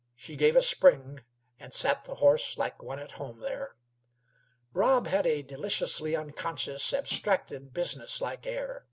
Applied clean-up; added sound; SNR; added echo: none; Cutlery, silverware; 14 dB; none.